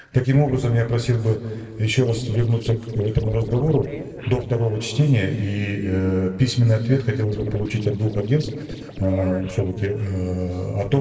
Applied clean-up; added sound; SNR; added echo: neural separator model SepFormer DNS4.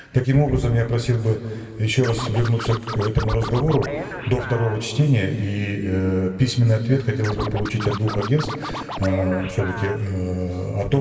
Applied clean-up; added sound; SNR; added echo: none; Scratching (performance technique); 11 dB; reverberation time 2.7 s.